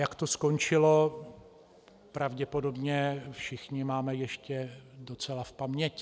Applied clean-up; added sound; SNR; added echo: none; none; none; none.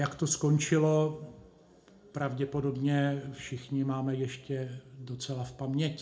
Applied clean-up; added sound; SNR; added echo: none; none; none; reverberation time 0.3 s.